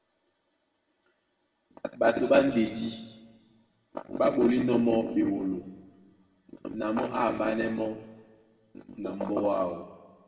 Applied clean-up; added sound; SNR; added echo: none; none; none; reverberation time 1.2 s.